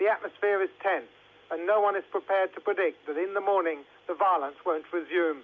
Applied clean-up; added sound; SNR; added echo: none; none; none; none.